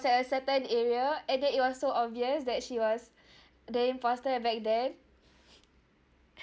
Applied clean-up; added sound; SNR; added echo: none; none; none; none.